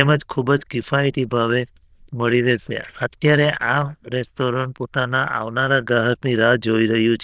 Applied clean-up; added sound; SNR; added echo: neural diffusion model UNIVERSE++.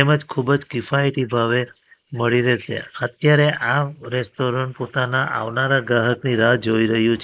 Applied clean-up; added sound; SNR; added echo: neural mask model Resemble Enhance denoiser.